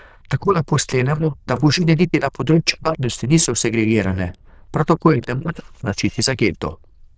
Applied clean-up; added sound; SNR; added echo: neural diffusion model UNIVERSE++.